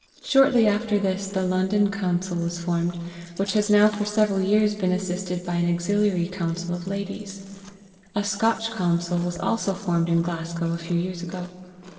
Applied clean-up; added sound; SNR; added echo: neural separator model SepFormer DNS4.